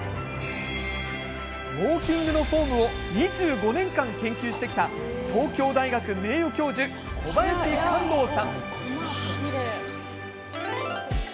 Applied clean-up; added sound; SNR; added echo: none; none; none; none.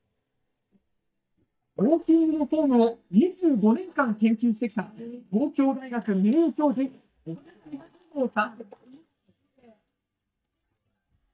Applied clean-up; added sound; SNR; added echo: neural mask model DeepFilterNet 3.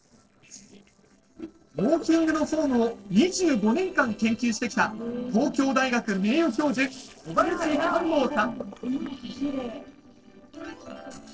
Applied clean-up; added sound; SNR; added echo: neural separator model SepFormer DNS4.